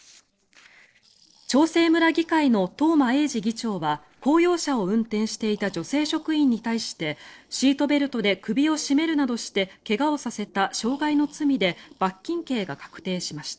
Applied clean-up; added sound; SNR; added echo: neural separator model SepFormer DNS4.